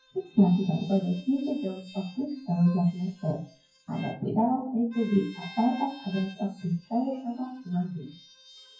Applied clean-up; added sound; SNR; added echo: classical method WPE with log-MMSE.